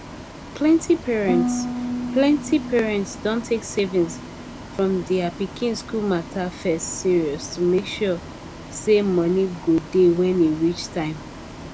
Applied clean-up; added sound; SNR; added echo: none; Bus + Harp; 10 dB; none.